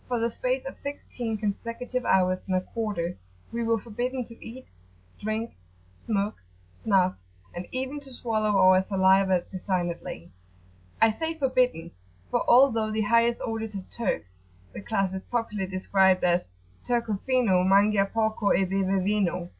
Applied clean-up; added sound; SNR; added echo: none; none; none; none.